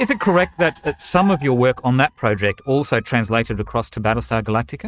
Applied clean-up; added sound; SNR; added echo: neural mask model RNNoise.